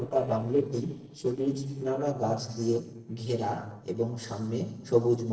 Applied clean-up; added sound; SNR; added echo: neural separator model SepFormer DNS4.